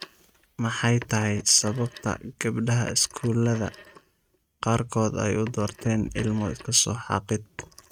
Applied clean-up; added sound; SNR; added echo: neural mask model RNNoise.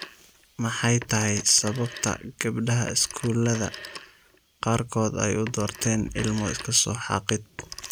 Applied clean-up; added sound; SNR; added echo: none; Telephone; 17 dB; none.